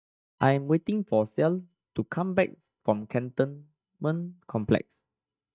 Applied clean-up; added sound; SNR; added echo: neural mask model DeepFilterNet 3.